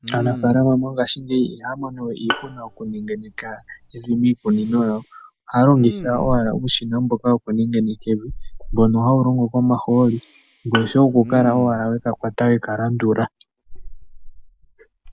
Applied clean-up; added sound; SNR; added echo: none; Respiratory sounds + Bowed string instrument; 13 dB; none.